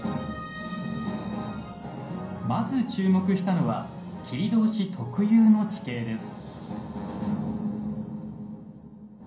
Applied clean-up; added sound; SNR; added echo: none; none; none; reverberation time 0.6 s.